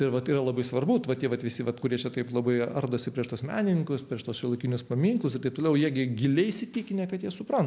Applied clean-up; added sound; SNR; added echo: none; none; none; none.